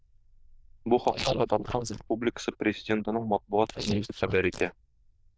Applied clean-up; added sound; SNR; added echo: neural diffusion model UNIVERSE++.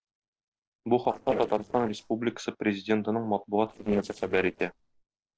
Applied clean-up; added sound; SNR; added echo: neural separator model SepFormer DNS4.